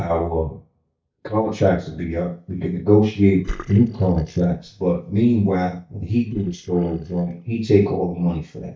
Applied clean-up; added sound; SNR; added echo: neural mask model DeepFilterNet 3.